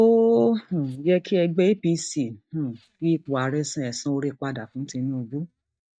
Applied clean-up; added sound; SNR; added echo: neural mask model DeepFilterNet 3.